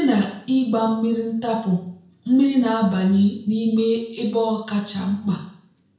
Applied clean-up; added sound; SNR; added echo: none; none; none; reverberation time 0.5 s.